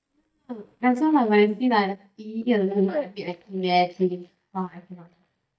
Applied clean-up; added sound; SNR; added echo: neural mask model DeepFilterNet 3.